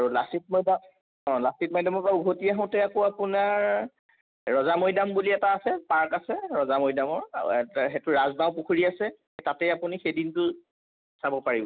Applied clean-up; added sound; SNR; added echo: none; none; none; none.